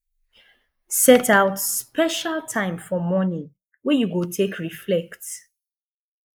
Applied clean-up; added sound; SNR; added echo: neural mask model Resemble Enhance denoiser.